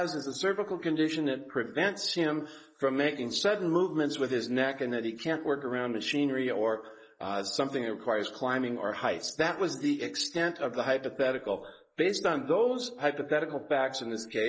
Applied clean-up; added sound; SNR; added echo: neural mask model Resemble Enhance denoiser.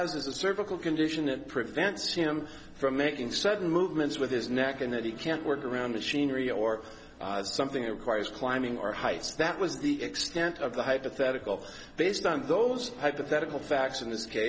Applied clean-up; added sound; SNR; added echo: none; Musical instrument; 19 dB; none.